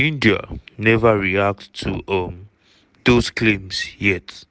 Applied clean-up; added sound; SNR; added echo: none; none; none; none.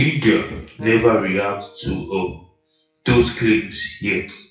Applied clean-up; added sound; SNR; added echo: classical method WPE with log-MMSE.